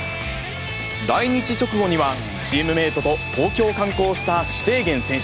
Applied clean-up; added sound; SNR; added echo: none; none; none; none.